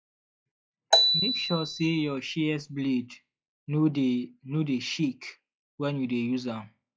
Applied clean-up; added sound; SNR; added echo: classical method log-MMSE.